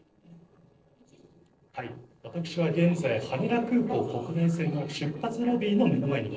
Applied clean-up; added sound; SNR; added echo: neural separator model SepFormer DNS4.